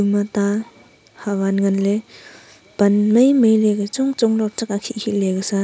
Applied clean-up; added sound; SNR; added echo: none; none; none; none.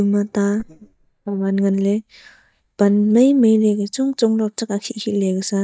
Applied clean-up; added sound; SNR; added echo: neural mask model DeepFilterNet 3.